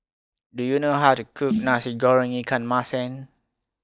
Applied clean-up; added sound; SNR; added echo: neural mask model DeepFilterNet 3.